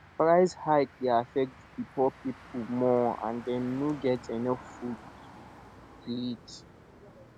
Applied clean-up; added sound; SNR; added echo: none; Motor vehicle (road); 19 dB; none.